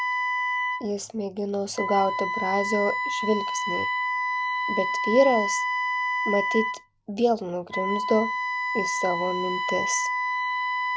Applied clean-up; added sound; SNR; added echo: none; Wind instrument, woodwind instrument; 0 dB; none.